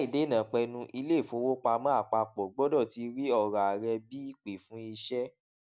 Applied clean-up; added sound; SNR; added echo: none; none; none; none.